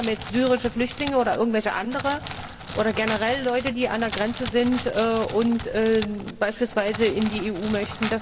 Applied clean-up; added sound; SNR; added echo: none; Crackle; 12 dB; reverberation time 1.9 s.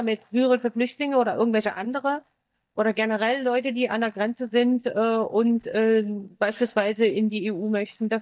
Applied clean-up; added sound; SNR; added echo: neural mask model DeepFilterNet 3.